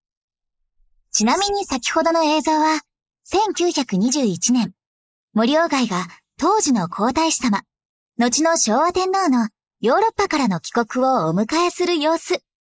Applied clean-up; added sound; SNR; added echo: neural mask model Resemble Enhance denoiser.